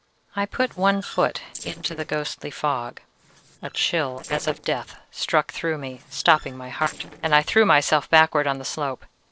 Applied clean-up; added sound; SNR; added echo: neural separator model SepFormer DNS4.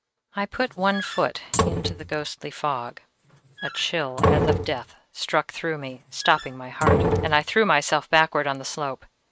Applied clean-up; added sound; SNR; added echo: neural mask model RNNoise.